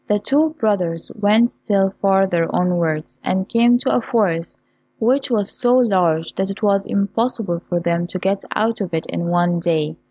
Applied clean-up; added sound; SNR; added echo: none; none; none; none.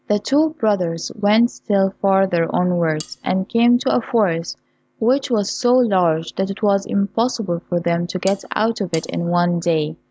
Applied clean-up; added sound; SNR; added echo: none; Cutlery, silverware; 20 dB; none.